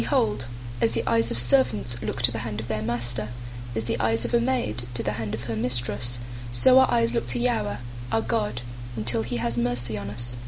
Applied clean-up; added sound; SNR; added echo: none; none; none; none.